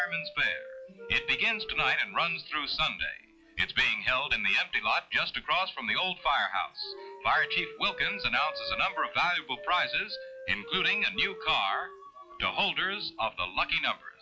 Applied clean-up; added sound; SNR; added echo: classical method log-MMSE.